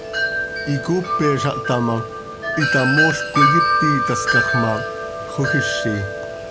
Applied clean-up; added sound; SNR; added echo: none; Wind chime; -2 dB; none.